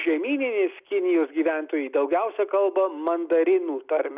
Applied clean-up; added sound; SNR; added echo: none; none; none; none.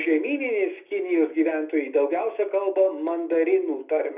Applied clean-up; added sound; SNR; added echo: none; none; none; reverberation time 0.3 s.